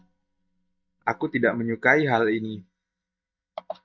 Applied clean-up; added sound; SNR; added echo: neural mask model DeepFilterNet 3.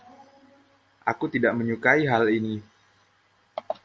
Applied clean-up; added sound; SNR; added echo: none; none; none; none.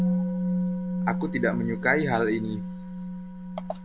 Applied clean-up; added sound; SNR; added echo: none; Musical instrument; -1 dB; none.